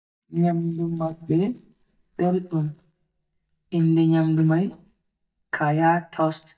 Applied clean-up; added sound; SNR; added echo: neural mask model DeepFilterNet 3.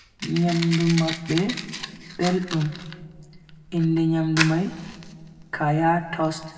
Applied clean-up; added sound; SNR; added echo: none; Fire; 11 dB; reverberation time 1.7 s.